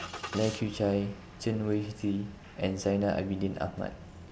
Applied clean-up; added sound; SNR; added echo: none; Engine starting; 16 dB; none.